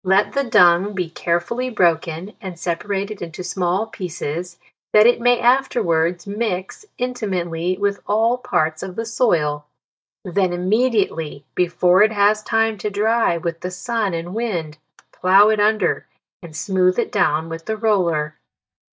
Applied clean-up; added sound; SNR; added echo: neural mask model DeepFilterNet 3.